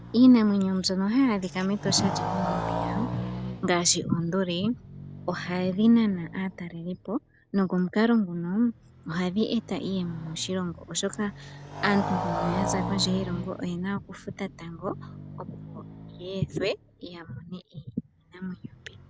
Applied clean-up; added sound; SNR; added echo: none; Motorcycle; 9 dB; none.